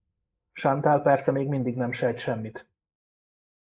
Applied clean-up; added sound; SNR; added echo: neural mask model Resemble Enhance denoiser.